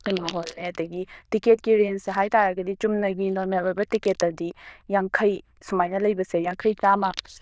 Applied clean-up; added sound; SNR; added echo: neural diffusion model UNIVERSE++.